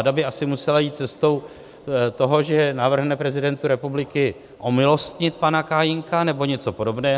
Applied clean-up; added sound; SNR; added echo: none; none; none; none.